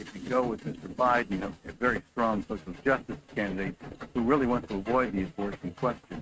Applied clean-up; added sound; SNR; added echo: neural mask model RNNoise.